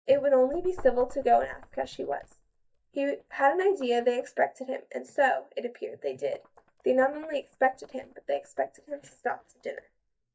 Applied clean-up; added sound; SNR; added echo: neural mask model DeepFilterNet 3.